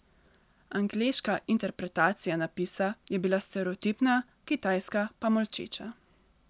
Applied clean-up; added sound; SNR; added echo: none; none; none; none.